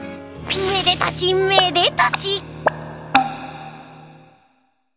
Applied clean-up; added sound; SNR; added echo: none; none; none; none.